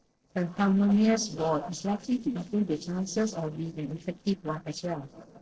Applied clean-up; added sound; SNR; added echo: neural separator model SepFormer DNS4.